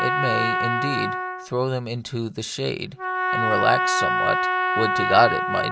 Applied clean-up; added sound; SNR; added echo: none; Trumpet; -1 dB; none.